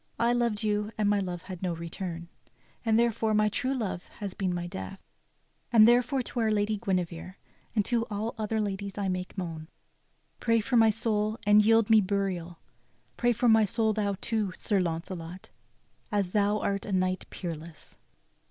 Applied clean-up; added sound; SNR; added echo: none; none; none; none.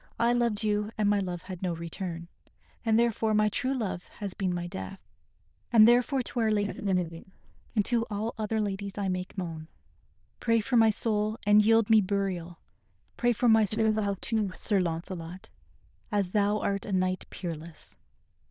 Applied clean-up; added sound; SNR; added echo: neural diffusion model UNIVERSE++.